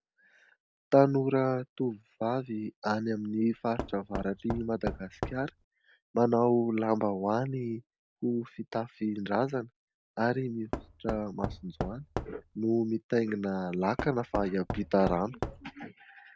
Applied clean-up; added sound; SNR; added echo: none; Knock / Wood; 8 dB; none.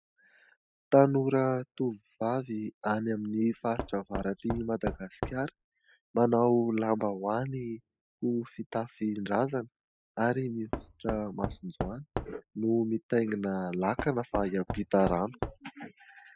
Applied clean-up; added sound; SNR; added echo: classical method spectral subtraction.